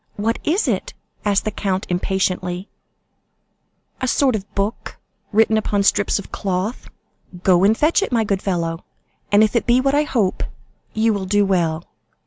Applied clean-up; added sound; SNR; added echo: none; none; none; none.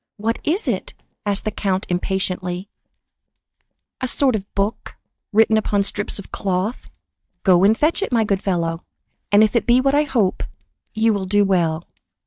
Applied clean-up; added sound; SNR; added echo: neural mask model DeepFilterNet 3.